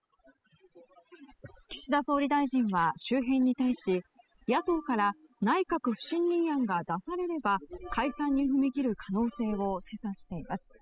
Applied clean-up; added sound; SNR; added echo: classical method spectral subtraction.